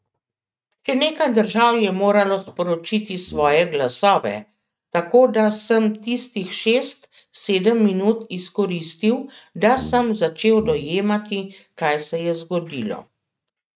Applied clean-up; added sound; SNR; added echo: neural mask model RNNoise.